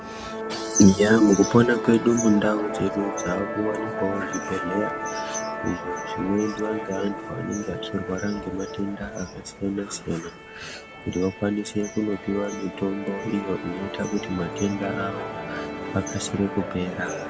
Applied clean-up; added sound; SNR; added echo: none; Musical instrument; 7 dB; none.